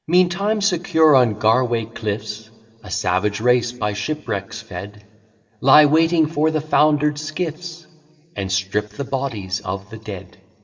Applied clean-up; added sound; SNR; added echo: none; none; none; reverberation time 1.6 s.